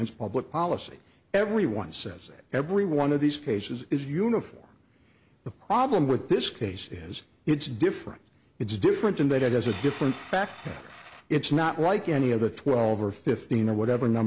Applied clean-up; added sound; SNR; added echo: none; Tools; 18 dB; none.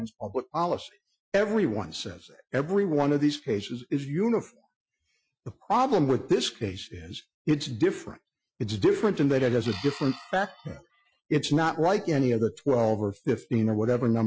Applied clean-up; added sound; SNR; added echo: classical method Wiener filter.